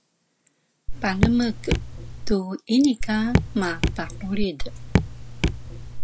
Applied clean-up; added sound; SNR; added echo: none; Raindrop / Drip; -1 dB; none.